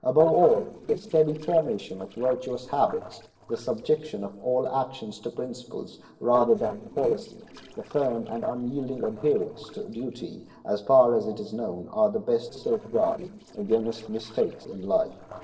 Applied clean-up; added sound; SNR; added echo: neural separator model SepFormer DNS4.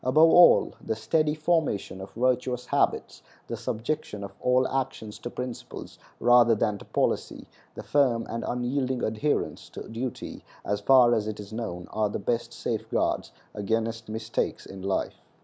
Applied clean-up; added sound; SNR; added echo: none; none; none; none.